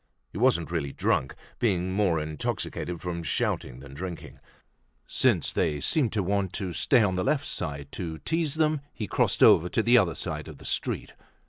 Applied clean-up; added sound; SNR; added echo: none; none; none; none.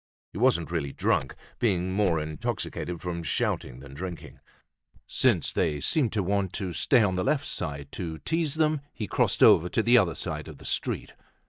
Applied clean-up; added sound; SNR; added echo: neural mask model DeepFilterNet 3.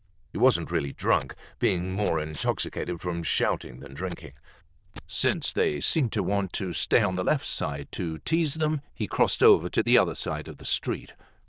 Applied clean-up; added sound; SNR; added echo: neural diffusion model UNIVERSE++.